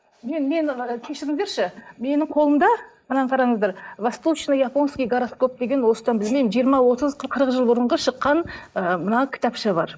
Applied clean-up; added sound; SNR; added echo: neural mask model Resemble Enhance denoiser.